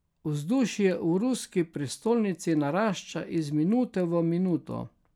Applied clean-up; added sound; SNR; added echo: none; none; none; none.